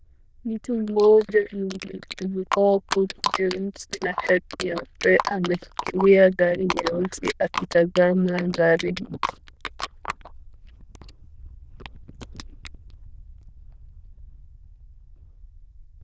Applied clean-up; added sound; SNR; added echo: neural diffusion model UNIVERSE++.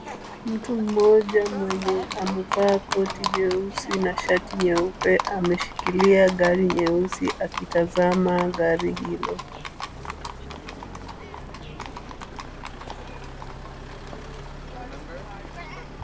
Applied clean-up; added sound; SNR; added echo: none; Livestock, farm animals, working animals; 9 dB; none.